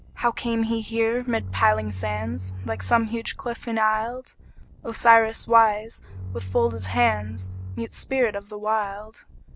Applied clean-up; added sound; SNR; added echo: none; Bowed string instrument; 9 dB; none.